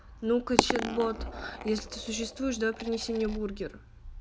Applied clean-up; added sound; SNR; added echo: none; Coin (dropping); 3 dB; none.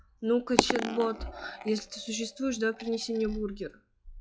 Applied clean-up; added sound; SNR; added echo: classical method log-MMSE.